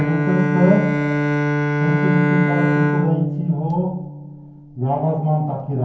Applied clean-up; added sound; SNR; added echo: none; Bowed string instrument; 0 dB; reverberation time 0.9 s.